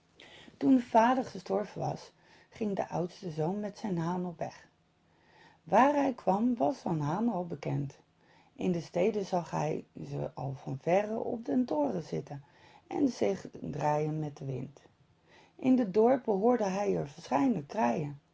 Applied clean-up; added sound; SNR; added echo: none; none; none; none.